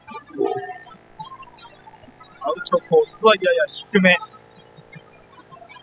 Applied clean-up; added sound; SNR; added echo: classical method spectral subtraction.